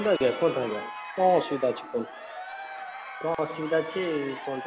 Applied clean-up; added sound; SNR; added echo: none; Crowd; 11 dB; none.